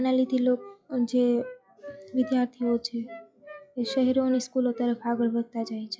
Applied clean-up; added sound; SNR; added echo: classical method log-MMSE.